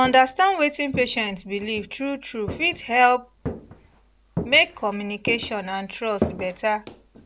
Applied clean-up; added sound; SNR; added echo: none; Walk, footsteps; 12 dB; none.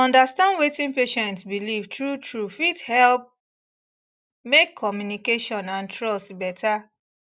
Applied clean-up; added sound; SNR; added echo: none; none; none; none.